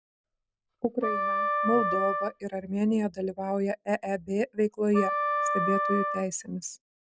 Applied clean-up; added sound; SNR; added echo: none; Wind instrument, woodwind instrument; 0 dB; none.